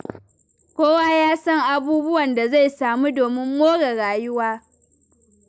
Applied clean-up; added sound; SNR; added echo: none; none; none; none.